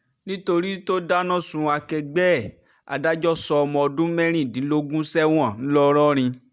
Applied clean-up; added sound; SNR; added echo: none; none; none; none.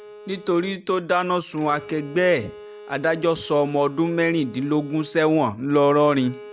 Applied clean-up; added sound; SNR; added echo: none; Bowed string instrument; 20 dB; none.